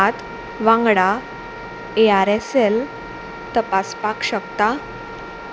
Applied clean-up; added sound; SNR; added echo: none; Wind instrument, woodwind instrument; 16 dB; none.